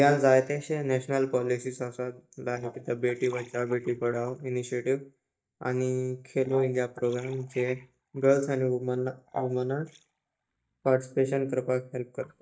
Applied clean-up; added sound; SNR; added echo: neural mask model DeepFilterNet 3.